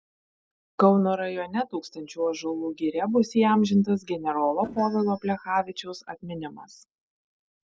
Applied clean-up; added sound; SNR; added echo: neural separator model SepFormer DNS4.